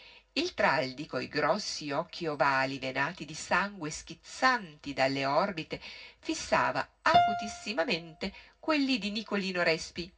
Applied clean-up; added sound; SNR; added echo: none; Piano; 3 dB; reverberation time 0.4 s.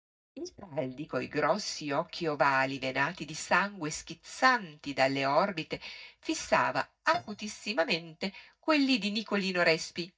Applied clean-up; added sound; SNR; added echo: neural mask model DeepFilterNet 3.